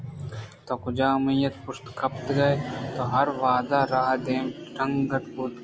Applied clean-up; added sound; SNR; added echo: none; none; none; none.